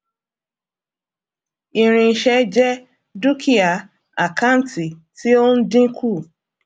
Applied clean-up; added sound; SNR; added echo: none; none; none; none.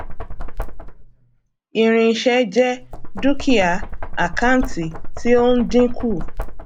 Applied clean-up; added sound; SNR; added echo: none; Knock; 4 dB; none.